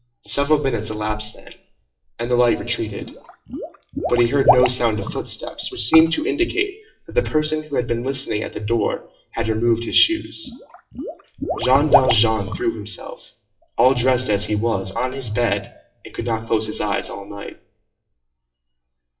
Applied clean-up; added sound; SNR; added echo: classical method WPE with log-MMSE.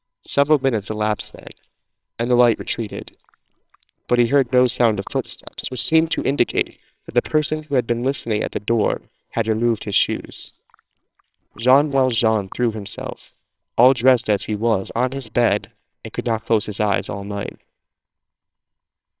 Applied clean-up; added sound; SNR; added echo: neural separator model SepFormer WHAMR!.